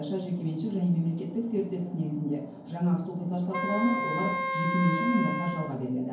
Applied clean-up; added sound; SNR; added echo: none; Wind instrument, woodwind instrument; 2 dB; reverberation time 0.9 s.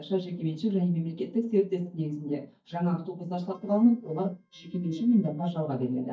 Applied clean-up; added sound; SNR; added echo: neural mask model DeepFilterNet 3.